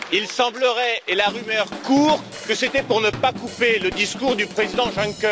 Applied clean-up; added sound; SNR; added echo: none; Drum kit; 13 dB; none.